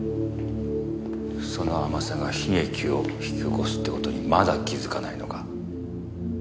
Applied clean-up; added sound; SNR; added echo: none; none; none; none.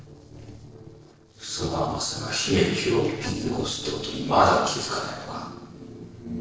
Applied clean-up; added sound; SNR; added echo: neural separator model SepFormer DNS4.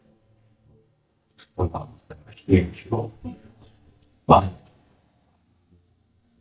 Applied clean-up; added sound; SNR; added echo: neural mask model DeepFilterNet 3.